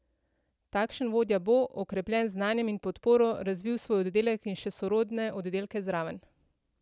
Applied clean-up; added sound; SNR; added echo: none; none; none; none.